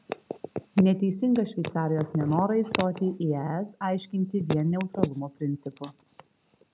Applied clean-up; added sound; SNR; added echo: none; none; none; none.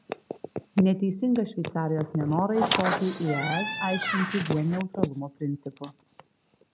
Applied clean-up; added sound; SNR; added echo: none; Squeak; 3 dB; none.